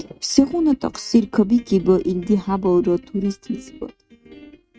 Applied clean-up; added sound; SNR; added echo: neural mask model RNNoise.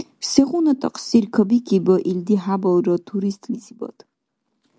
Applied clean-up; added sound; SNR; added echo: none; none; none; none.